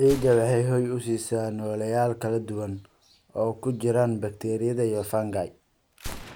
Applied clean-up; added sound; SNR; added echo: none; Gunshot, gunfire; 19 dB; none.